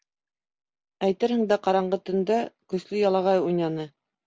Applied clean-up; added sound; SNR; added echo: none; none; none; none.